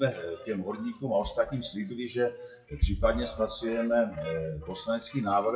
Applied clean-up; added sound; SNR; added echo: classical method WPE with log-MMSE.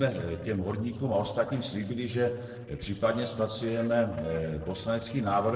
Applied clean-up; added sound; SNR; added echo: neural separator model SepFormer DNS4.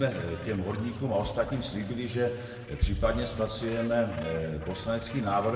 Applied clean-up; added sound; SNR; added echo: none; Gull, seagull; 20 dB; reverberation time 1.6 s.